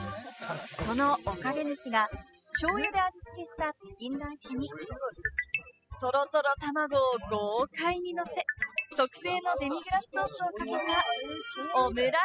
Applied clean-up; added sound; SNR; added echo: classical method spectral subtraction.